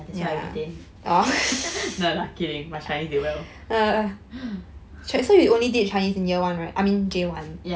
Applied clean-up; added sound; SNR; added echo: none; none; none; none.